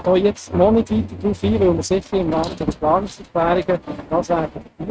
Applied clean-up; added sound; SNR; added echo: neural mask model RNNoise.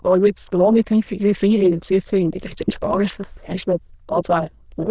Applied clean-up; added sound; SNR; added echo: neural diffusion model UNIVERSE++.